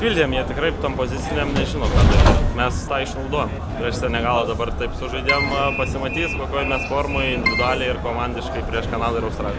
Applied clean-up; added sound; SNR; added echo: none; Train + Keyboard (musical); 0 dB; none.